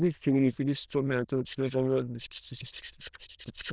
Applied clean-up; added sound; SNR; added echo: neural diffusion model UNIVERSE++.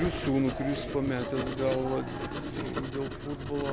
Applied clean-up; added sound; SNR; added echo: none; Writing; 4 dB; none.